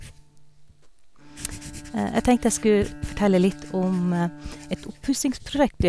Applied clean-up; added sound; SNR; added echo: none; Writing + Bowed string instrument; 13 dB; none.